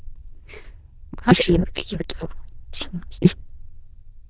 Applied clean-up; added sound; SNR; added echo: neural diffusion model UNIVERSE++.